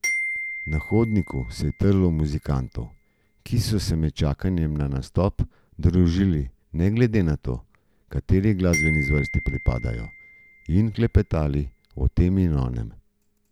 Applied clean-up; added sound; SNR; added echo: none; Glockenspiel; 11 dB; none.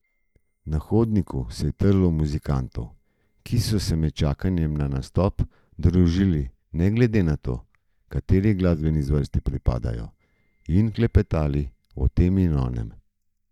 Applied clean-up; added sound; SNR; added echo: neural mask model DeepFilterNet 3.